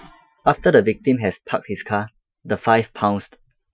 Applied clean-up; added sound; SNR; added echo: classical method Wiener filter.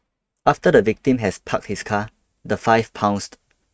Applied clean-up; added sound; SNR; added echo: neural mask model RNNoise.